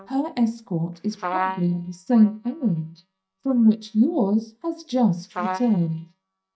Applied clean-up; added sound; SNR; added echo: neural mask model DeepFilterNet 3.